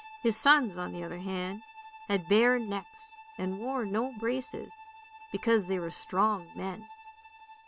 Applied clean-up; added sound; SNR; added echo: none; Bowed string instrument; 18 dB; none.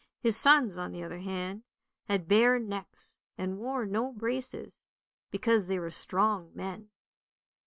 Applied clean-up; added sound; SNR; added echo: none; none; none; none.